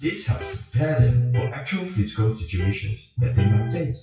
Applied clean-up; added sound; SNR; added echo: classical method WPE with log-MMSE.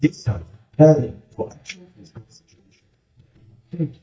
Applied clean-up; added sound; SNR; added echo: neural mask model DeepFilterNet 3.